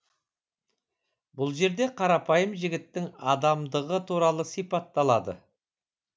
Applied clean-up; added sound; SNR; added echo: none; none; none; none.